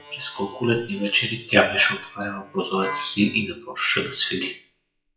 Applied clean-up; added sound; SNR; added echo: classical method WPE with log-MMSE.